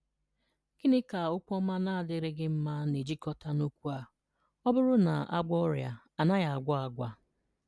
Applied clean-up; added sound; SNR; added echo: none; none; none; none.